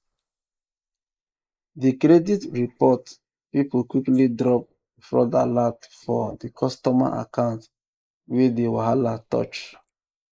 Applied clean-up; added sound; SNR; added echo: neural mask model Resemble Enhance denoiser.